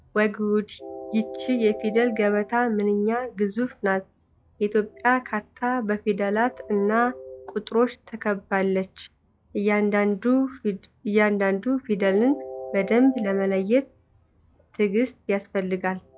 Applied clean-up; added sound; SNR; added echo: classical method log-MMSE.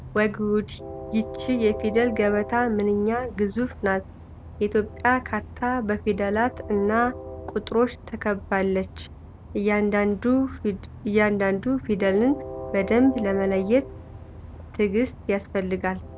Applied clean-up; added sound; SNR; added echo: none; Train; 13 dB; none.